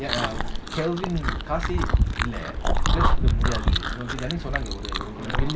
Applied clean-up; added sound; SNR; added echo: none; Chewing, mastication; 1 dB; none.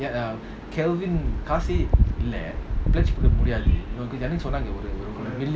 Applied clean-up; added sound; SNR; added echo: none; none; none; none.